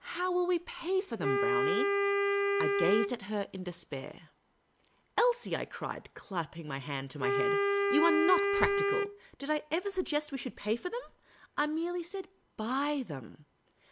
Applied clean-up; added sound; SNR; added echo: none; Wind instrument, woodwind instrument; -3 dB; none.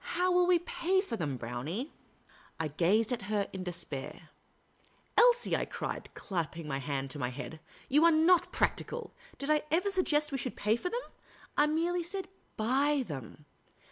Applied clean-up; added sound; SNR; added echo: none; none; none; none.